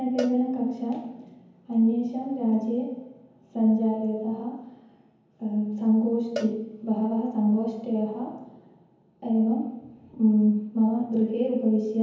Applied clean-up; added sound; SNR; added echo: none; Cowbell; 16 dB; reverberation time 1.0 s.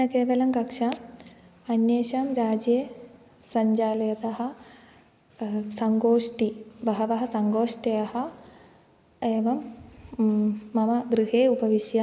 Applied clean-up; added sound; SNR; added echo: none; none; none; none.